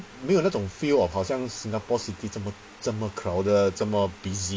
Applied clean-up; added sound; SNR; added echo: none; none; none; none.